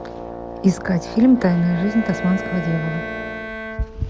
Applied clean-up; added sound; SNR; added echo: none; Brass instrument + Bowed string instrument; 9 dB; none.